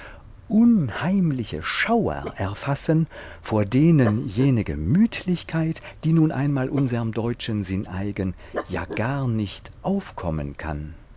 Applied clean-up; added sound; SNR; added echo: none; Dog; 17 dB; none.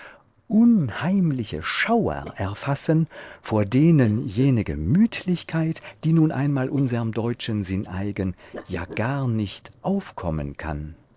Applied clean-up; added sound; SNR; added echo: neural separator model SepFormer DNS4.